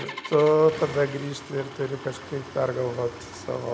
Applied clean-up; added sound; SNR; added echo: none; Engine starting; 14 dB; none.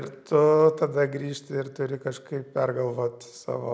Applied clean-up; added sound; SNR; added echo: none; none; none; none.